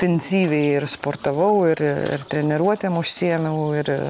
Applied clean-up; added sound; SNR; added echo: none; none; none; none.